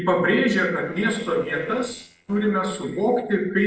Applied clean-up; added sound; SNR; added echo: neural separator model SepFormer DNS4.